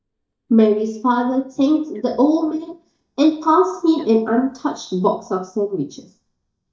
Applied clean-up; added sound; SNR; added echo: neural mask model DeepFilterNet 3.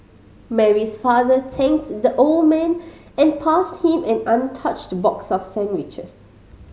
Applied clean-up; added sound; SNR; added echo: none; none; none; none.